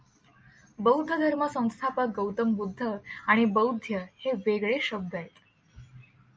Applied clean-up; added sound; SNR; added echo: none; none; none; none.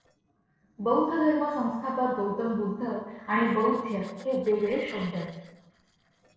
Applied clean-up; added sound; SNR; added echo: neural separator model SepFormer DNS4.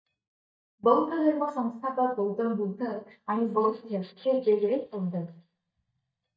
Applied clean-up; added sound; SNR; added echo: neural mask model DeepFilterNet 3.